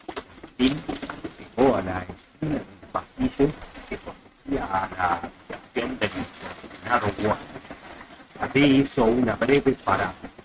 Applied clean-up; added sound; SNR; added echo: neural mask model RNNoise.